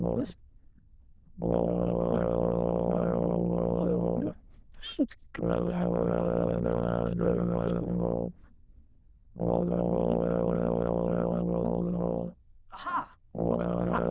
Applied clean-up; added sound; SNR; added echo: neural diffusion model UNIVERSE++.